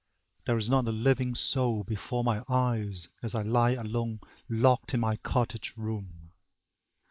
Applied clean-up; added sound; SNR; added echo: neural mask model Resemble Enhance denoiser.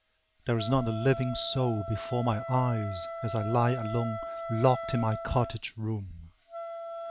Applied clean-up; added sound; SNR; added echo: none; Wind instrument, woodwind instrument; 9 dB; none.